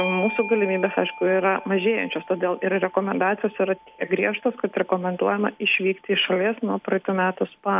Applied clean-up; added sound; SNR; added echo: none; Bell / Doorbell; 16 dB; none.